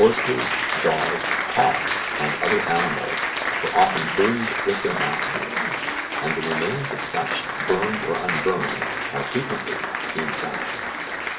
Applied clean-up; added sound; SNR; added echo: none; Applause; 0 dB; reverberation time 0.4 s.